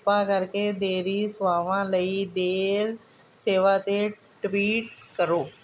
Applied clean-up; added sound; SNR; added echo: none; none; none; none.